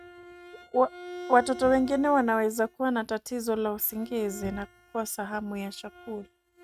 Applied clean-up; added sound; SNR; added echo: neural mask model RNNoise.